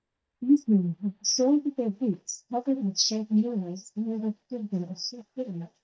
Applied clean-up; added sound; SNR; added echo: neural mask model DeepFilterNet 3.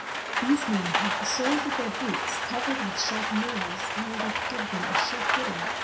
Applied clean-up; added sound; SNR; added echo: none; Rain; -2 dB; reverberation time 0.5 s.